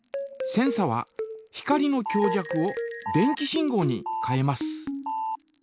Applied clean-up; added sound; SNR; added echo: none; none; none; none.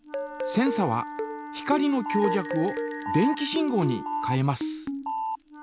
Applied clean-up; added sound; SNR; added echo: none; Wind instrument, woodwind instrument; 13 dB; none.